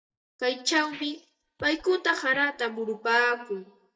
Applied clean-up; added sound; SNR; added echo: neural mask model DeepFilterNet 3.